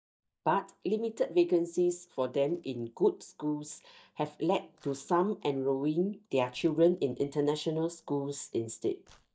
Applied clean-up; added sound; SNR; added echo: neural mask model DeepFilterNet 3.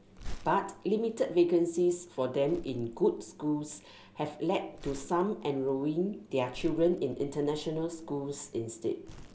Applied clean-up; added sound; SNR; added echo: none; Crumpling, crinkling; 16 dB; none.